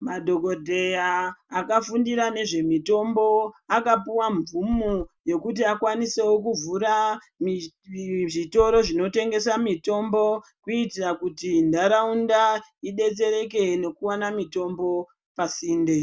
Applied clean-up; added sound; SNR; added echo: none; Run; 12 dB; none.